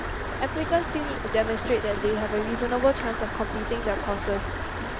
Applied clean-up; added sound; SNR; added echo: none; Stream; 3 dB; none.